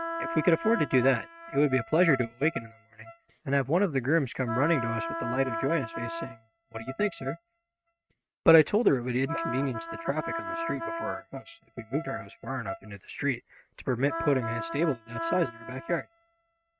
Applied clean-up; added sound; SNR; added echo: neural mask model RNNoise.